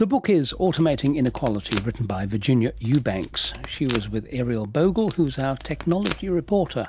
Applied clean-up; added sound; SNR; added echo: none; Packing tape, duct tape; 13 dB; none.